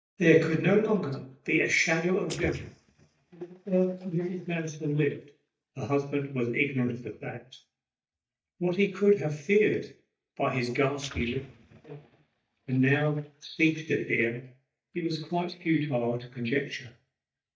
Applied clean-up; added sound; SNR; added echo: neural mask model DeepFilterNet 3.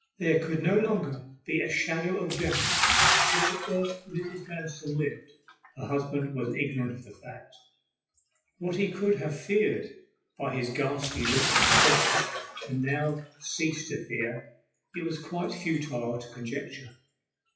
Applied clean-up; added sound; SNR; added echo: classical method WPE with log-MMSE.